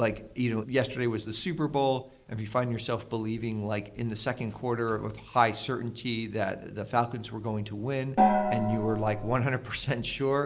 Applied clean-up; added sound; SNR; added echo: none; Gong; -3 dB; none.